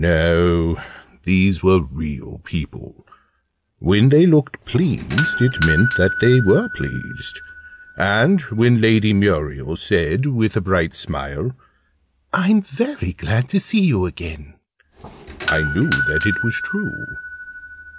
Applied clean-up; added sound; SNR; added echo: none; Doorbell; 11 dB; none.